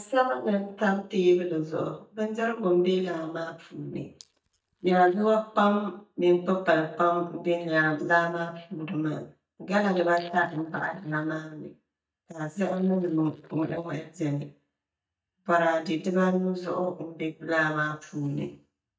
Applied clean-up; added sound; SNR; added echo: neural mask model DeepFilterNet 3.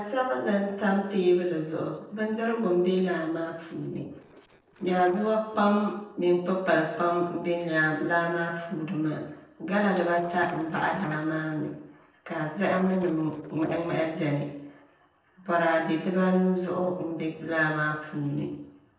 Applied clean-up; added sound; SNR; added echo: neural separator model SepFormer DNS4.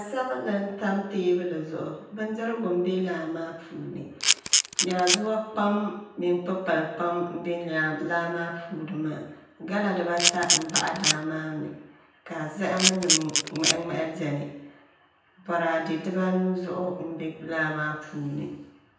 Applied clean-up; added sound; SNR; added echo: none; Camera; -4 dB; reverberation time 0.9 s.